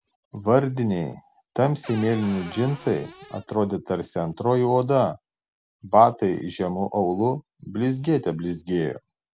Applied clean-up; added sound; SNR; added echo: none; Cupboard open or close / Door; 16 dB; none.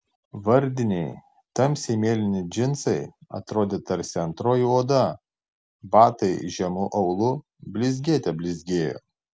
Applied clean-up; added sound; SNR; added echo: none; none; none; none.